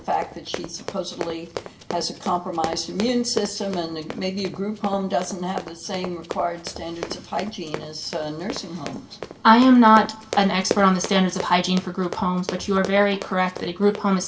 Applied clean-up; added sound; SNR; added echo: none; Run; 13 dB; reverberation time 0.2 s.